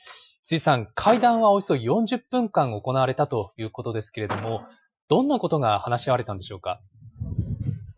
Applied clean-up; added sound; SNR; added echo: classical method Wiener filter.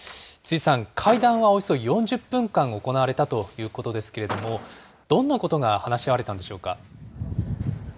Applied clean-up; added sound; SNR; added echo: none; Car; 15 dB; none.